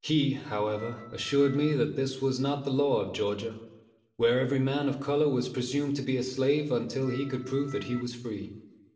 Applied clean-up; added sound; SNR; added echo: none; Organ; 19 dB; reverberation time 0.8 s.